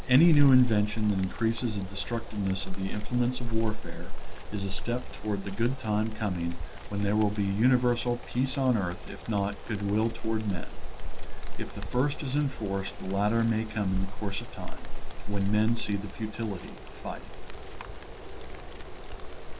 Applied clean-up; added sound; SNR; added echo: none; Insect; -1 dB; none.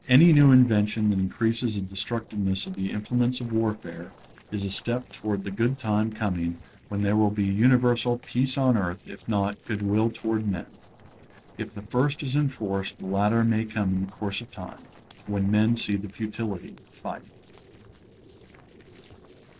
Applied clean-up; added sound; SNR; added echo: neural separator model SepFormer DNS4.